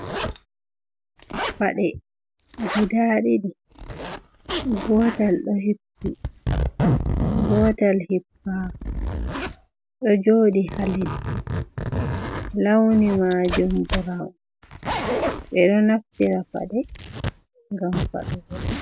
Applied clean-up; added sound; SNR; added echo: none; Zipper (clothing); 6 dB; none.